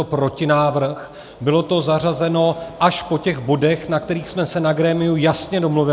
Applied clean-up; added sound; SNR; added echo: none; none; none; none.